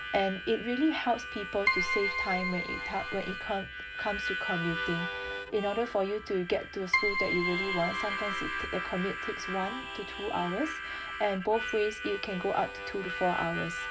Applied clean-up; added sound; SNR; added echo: none; Harmonica + Keyboard (musical); 3 dB; none.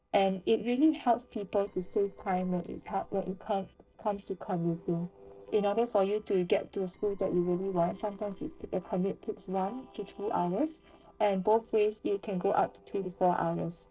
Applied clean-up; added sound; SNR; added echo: neural separator model SepFormer DNS4.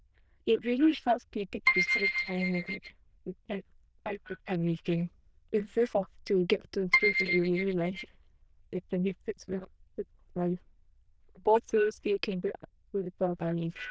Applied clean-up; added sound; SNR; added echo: neural diffusion model UNIVERSE++.